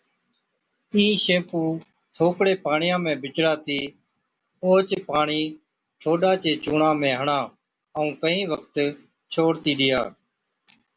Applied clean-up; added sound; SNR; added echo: none; none; none; none.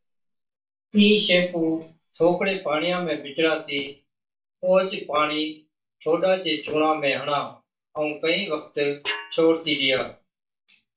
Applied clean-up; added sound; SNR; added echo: neural mask model DeepFilterNet 3.